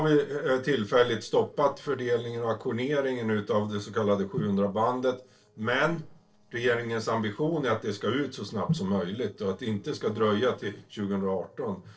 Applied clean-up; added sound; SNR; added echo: neural separator model SepFormer DNS4.